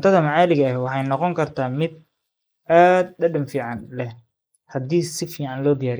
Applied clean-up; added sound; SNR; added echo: neural mask model Resemble Enhance denoiser.